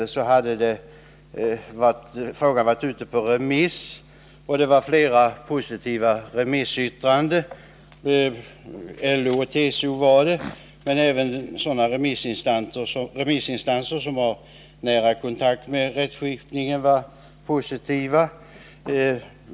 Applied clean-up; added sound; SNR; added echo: none; none; none; none.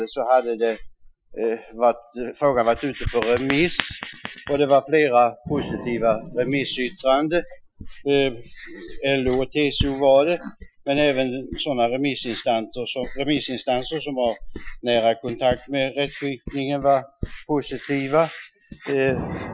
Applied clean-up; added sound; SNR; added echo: classical method Wiener filter.